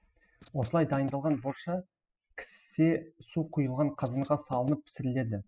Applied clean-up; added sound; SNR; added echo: classical method spectral subtraction.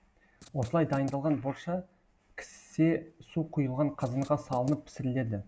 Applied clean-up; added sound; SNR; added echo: none; Writing; 16 dB; none.